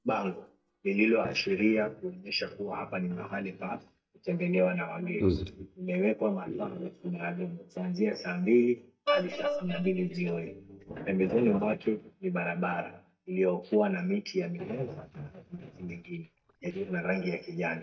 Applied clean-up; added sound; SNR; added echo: neural mask model DeepFilterNet 3.